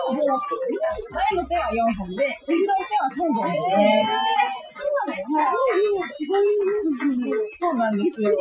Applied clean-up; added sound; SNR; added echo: classical method Wiener filter.